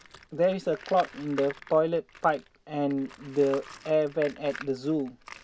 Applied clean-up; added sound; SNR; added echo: none; Tools; 18 dB; none.